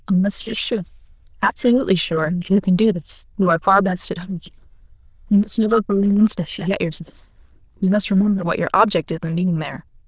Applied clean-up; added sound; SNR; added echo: neural diffusion model UNIVERSE++.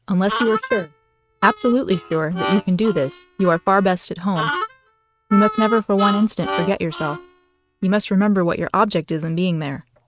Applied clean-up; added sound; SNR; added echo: neural mask model RNNoise.